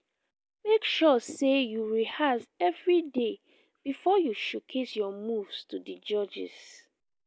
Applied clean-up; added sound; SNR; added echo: none; none; none; none.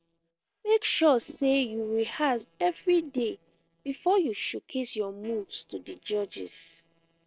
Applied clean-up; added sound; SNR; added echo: neural separator model SepFormer DNS4.